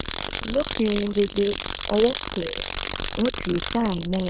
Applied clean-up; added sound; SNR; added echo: neural diffusion model UNIVERSE++.